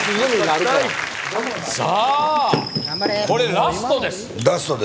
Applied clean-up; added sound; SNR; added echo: none; Chirp, tweet; 12 dB; none.